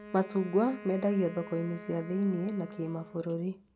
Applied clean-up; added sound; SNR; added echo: none; Wind instrument, woodwind instrument; 16 dB; none.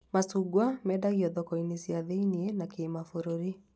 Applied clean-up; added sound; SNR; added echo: none; none; none; none.